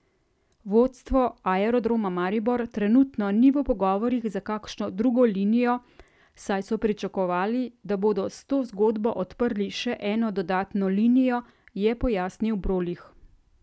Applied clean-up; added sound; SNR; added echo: none; none; none; none.